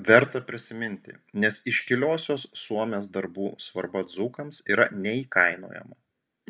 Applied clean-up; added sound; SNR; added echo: none; none; none; none.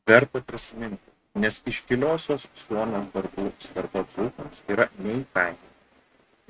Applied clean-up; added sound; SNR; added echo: neural mask model RNNoise.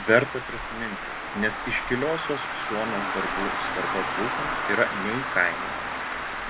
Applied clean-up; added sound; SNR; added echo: none; Traffic noise, roadway noise; 1 dB; none.